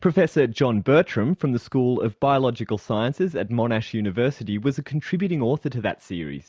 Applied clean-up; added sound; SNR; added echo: none; none; none; none.